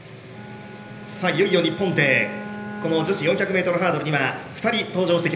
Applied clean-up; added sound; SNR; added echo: none; Bowed string instrument; 14 dB; reverberation time 1.4 s.